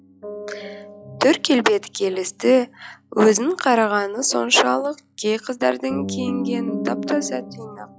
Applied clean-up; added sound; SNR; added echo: classical method log-MMSE.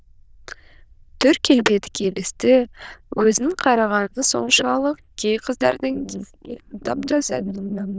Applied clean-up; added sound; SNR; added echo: neural diffusion model UNIVERSE++.